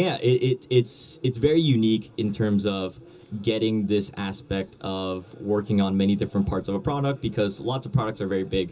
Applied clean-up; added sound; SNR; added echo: none; none; none; reverberation time 0.2 s.